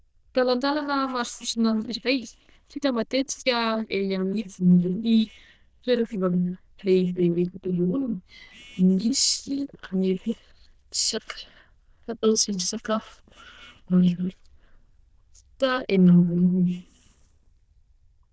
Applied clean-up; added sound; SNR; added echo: neural diffusion model UNIVERSE++.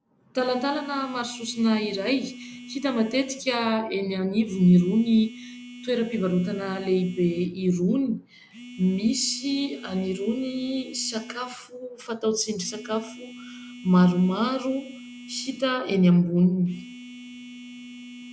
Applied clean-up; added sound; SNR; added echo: none; Telephone; 17 dB; none.